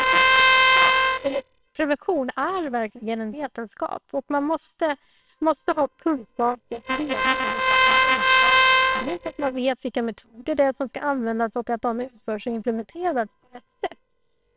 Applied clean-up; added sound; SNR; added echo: neural separator model SepFormer WHAMR!.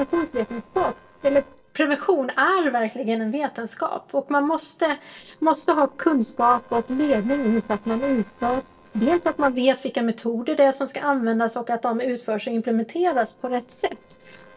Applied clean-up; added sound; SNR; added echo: neural separator model SepFormer DNS4.